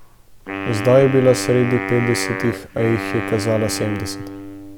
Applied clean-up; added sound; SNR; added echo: none; Wind instrument, woodwind instrument; 8 dB; none.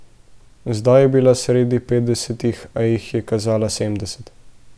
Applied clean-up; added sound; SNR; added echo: none; none; none; none.